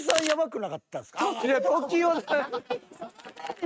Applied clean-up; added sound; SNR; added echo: neural mask model RNNoise.